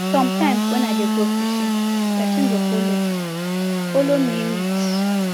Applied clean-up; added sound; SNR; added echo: none; Sawing / Engine; -4 dB; none.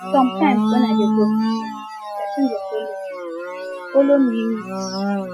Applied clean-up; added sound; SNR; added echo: classical method Wiener filter.